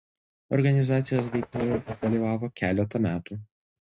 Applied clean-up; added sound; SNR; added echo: neural mask model RNNoise.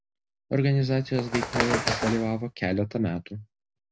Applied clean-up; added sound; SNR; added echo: none; Bird; 4 dB; none.